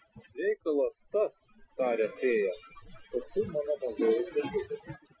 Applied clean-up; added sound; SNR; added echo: classical method Wiener filter.